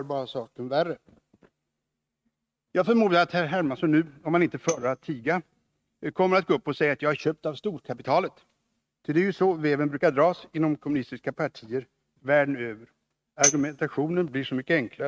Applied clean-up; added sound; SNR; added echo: neural mask model RNNoise.